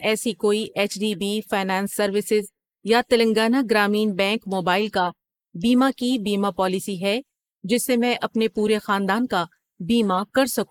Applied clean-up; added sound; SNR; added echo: neural mask model Resemble Enhance denoiser.